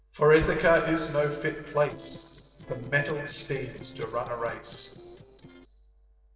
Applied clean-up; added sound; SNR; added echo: neural separator model SepFormer DNS4.